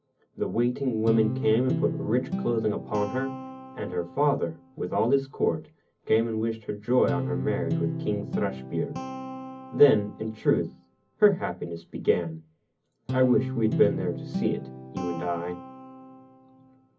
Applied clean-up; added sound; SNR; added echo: none; Guitar; 7 dB; reverberation time 0.4 s.